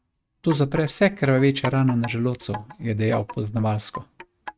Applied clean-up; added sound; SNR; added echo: neural mask model RNNoise.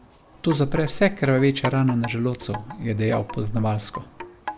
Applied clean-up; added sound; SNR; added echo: none; Wind chime; 14 dB; none.